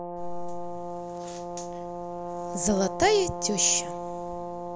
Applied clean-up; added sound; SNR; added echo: none; Brass instrument; 6 dB; none.